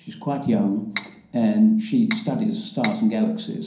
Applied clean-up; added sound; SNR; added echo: none; Cutlery, silverware; 11 dB; reverberation time 0.6 s.